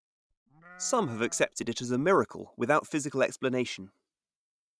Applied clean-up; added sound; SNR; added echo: neural mask model RNNoise.